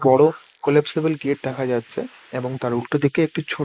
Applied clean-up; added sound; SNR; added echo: neural mask model Resemble Enhance denoiser.